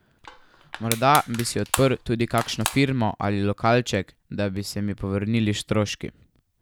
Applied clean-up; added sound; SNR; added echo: none; Crushing; 9 dB; none.